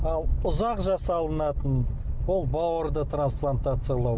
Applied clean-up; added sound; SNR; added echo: none; none; none; none.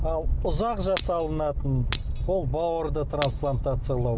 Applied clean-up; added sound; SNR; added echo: none; Shatter; 11 dB; none.